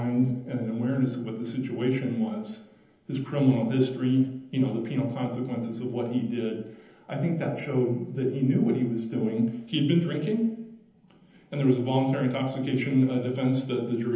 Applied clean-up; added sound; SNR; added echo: none; none; none; reverberation time 0.9 s.